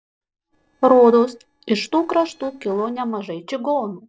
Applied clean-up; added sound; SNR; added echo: neural separator model SepFormer DNS4.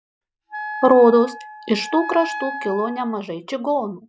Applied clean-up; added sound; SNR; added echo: none; Wind instrument, woodwind instrument; 12 dB; none.